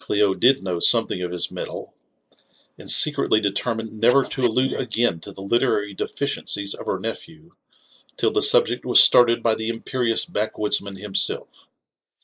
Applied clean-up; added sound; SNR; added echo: neural mask model Resemble Enhance denoiser.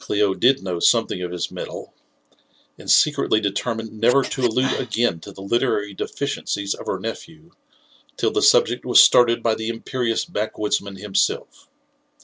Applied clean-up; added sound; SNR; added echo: none; Scratching (performance technique); 14 dB; none.